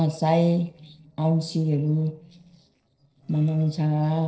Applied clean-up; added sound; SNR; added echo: neural separator model SepFormer DNS4.